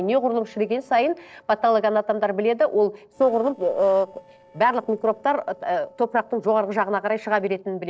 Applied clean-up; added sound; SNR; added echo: neural separator model SepFormer DNS4.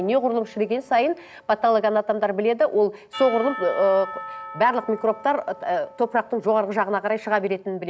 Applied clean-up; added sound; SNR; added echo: none; Church bell / Percussion; 17 dB; none.